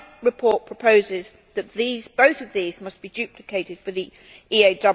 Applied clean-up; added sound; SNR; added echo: none; none; none; none.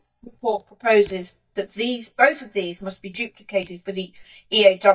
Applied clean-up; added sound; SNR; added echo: neural mask model DeepFilterNet 3.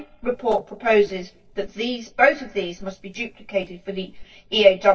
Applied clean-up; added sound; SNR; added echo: neural separator model SepFormer DNS4.